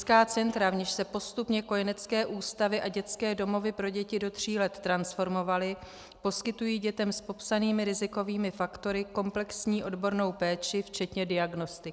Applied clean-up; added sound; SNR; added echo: none; none; none; none.